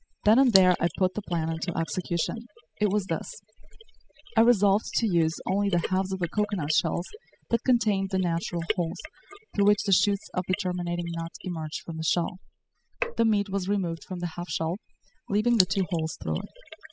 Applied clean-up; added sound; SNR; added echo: classical method spectral subtraction.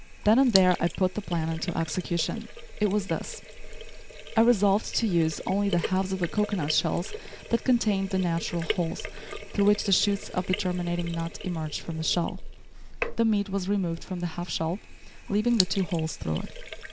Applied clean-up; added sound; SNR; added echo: none; Sink (filling or washing); 9 dB; none.